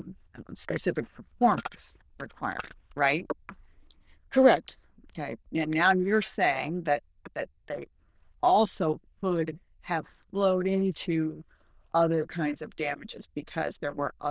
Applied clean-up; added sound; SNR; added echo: neural diffusion model UNIVERSE++.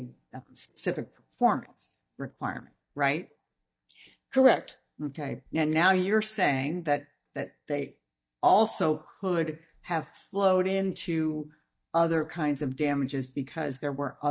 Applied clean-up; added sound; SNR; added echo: neural mask model DeepFilterNet 3.